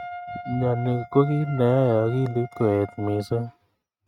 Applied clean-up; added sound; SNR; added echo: neural mask model RNNoise.